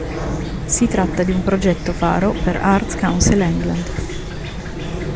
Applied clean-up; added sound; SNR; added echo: none; Chirp, tweet / Fowl; 5 dB; none.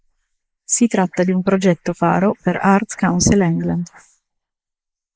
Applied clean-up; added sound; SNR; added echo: neural mask model Resemble Enhance denoiser.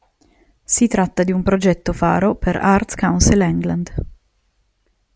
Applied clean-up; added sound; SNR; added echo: none; none; none; none.